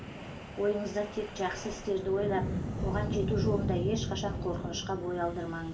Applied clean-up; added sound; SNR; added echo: none; Wind; 2 dB; reverberation time 0.3 s.